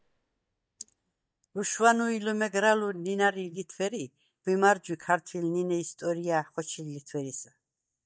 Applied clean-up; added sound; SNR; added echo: neural mask model DeepFilterNet 3.